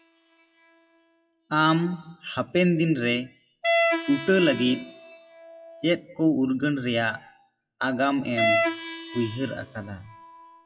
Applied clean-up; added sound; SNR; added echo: classical method WPE with log-MMSE.